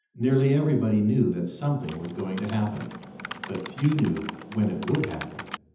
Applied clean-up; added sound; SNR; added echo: none; Typing; 13 dB; reverberation time 0.8 s.